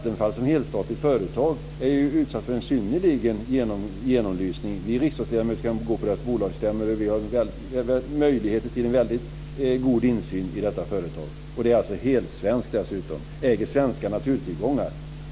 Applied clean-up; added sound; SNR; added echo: none; none; none; none.